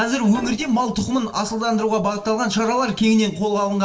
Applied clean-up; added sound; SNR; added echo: neural separator model SepFormer DNS4.